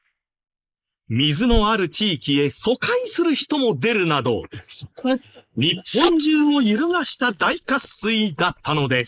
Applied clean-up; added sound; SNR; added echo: neural mask model Resemble Enhance denoiser.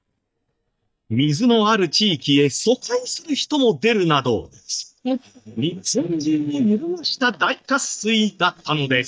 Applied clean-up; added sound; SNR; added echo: neural mask model DeepFilterNet 3.